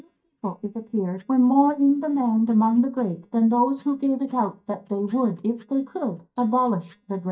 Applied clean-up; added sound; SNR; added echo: neural mask model DeepFilterNet 3.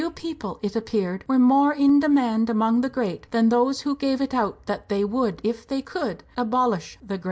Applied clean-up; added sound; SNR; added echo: none; none; none; none.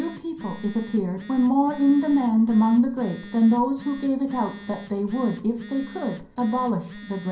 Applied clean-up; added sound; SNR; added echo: none; Telephone; 18 dB; reverberation time 0.5 s.